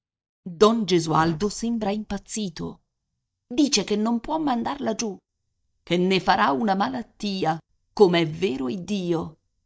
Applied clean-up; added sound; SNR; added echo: neural mask model DeepFilterNet 3.